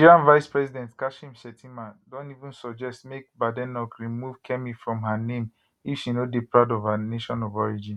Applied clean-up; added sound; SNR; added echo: none; none; none; none.